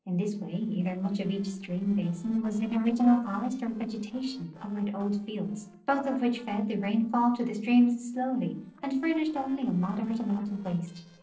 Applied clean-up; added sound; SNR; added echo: neural separator model SepFormer DNS4.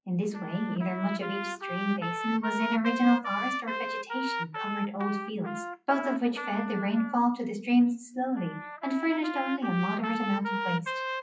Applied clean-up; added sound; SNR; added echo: classical method WPE with log-MMSE.